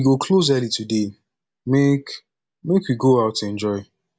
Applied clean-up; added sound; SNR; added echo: none; none; none; none.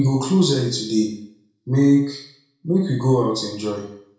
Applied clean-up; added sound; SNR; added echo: none; none; none; reverberation time 0.5 s.